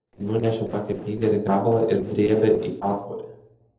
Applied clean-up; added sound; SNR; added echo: neural separator model SepFormer DNS4.